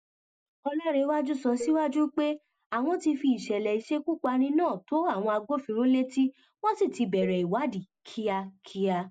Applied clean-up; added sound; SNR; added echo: none; Dishes, pots, and pans; 14 dB; none.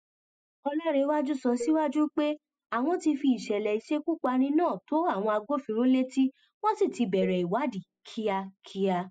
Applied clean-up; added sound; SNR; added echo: classical method spectral subtraction.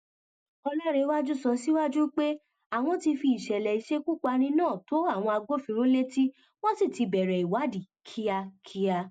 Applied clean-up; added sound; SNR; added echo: none; none; none; none.